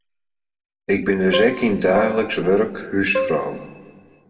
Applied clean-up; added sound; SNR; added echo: none; Keyboard (musical); 4 dB; reverberation time 1.3 s.